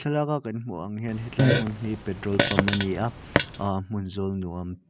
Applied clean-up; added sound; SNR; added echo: none; Fart; -4 dB; none.